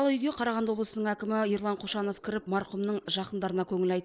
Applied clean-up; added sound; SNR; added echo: none; none; none; none.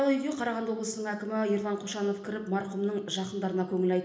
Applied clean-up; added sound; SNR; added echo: none; none; none; reverberation time 1.0 s.